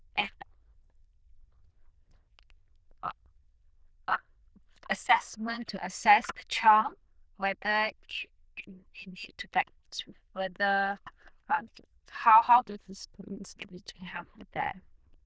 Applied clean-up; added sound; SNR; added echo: neural diffusion model UNIVERSE++.